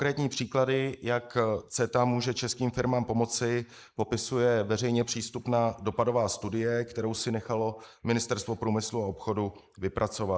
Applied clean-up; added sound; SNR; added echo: neural mask model Resemble Enhance denoiser.